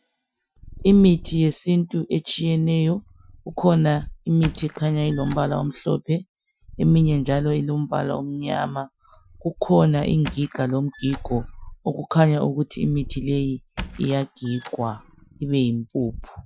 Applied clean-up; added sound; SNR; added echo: classical method Wiener filter.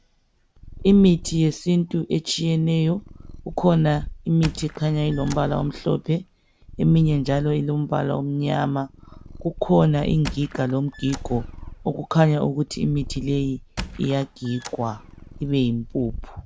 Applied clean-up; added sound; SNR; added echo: none; Purr + Squeak; 15 dB; none.